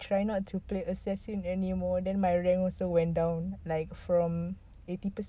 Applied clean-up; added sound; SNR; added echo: none; none; none; none.